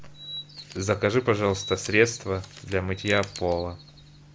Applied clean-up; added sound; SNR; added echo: none; Bird vocalization, bird call, bird song; 16 dB; none.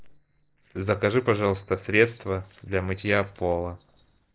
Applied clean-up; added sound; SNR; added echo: neural separator model SepFormer DNS4.